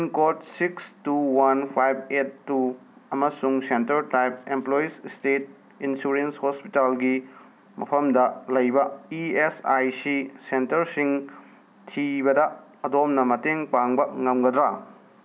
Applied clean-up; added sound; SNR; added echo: none; none; none; none.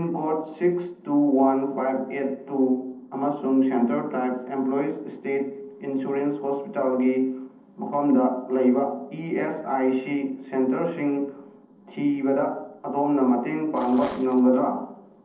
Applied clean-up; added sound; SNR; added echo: neural separator model SepFormer DNS4.